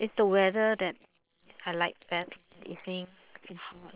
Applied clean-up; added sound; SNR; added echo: neural separator model SepFormer WHAM!.